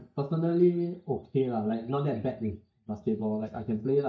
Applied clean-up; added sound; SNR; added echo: neural mask model DeepFilterNet 3.